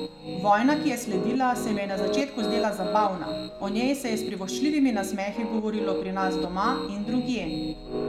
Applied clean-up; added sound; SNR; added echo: none; Piano; 5 dB; none.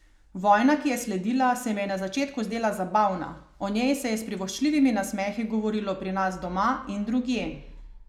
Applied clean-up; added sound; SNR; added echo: none; none; none; none.